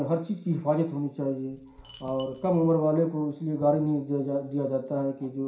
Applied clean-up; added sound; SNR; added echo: none; Coin (dropping); 15 dB; reverberation time 0.5 s.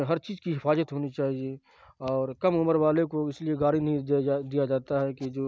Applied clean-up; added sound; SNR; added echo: none; none; none; none.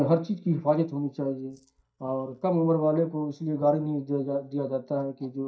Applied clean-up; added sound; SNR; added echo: neural mask model DeepFilterNet 3.